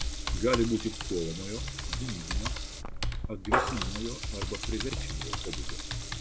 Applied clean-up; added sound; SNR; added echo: none; Water tap, faucet / Liquid + Computer keyboard; -2 dB; none.